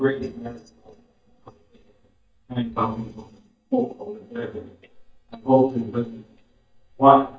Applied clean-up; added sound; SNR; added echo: neural mask model DeepFilterNet 3.